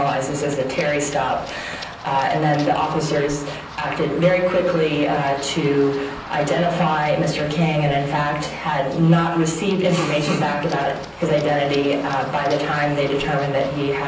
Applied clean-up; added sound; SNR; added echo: none; Run; 16 dB; reverberation time 0.6 s.